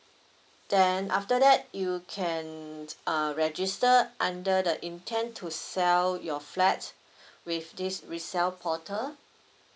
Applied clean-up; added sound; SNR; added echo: none; none; none; none.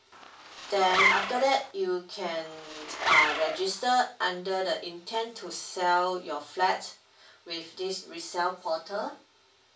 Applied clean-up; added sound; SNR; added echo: none; Zipper (clothing); -1 dB; reverberation time 0.3 s.